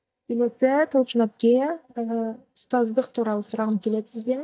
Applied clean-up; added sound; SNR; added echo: neural mask model DeepFilterNet 3.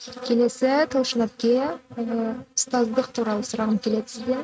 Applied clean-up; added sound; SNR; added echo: neural mask model RNNoise.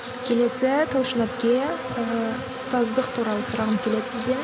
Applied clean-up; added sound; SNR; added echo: none; Insect; 7 dB; none.